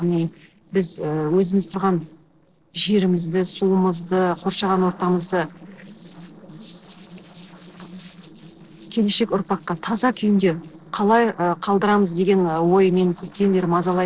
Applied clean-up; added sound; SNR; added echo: neural separator model SepFormer DNS4.